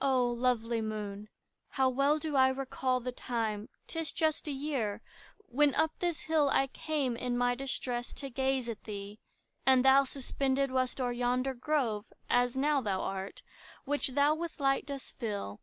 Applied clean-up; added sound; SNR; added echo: none; none; none; none.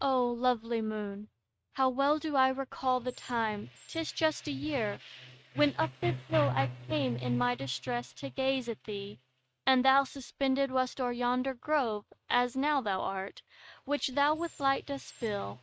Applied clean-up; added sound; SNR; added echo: neural mask model RNNoise.